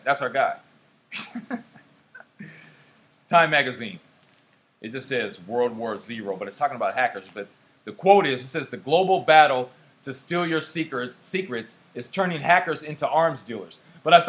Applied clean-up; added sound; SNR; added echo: none; none; none; none.